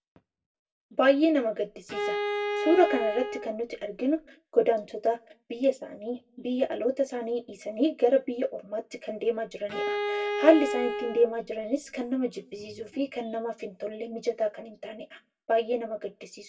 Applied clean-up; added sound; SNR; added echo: none; Bowed string instrument; 4 dB; reverberation time 0.2 s.